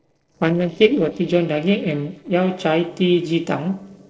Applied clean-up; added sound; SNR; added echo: neural separator model SepFormer DNS4.